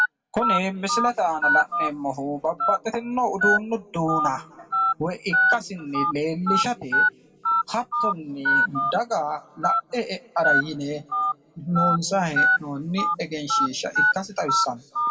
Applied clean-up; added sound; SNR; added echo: none; Telephone; -2 dB; reverberation time 1.2 s.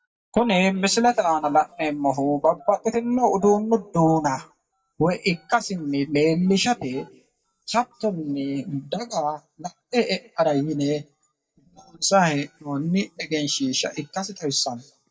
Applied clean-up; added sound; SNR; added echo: neural mask model DeepFilterNet 3.